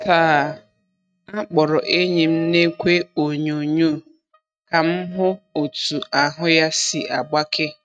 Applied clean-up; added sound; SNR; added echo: neural mask model RNNoise.